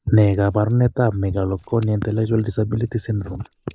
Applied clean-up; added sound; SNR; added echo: neural mask model Resemble Enhance denoiser.